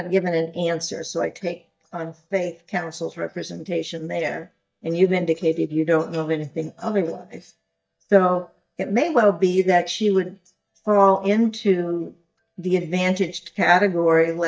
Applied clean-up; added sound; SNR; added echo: neural mask model DeepFilterNet 3.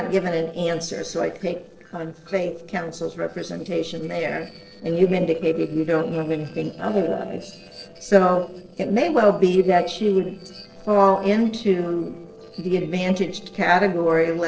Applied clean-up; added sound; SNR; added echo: neural separator model SepFormer DNS4.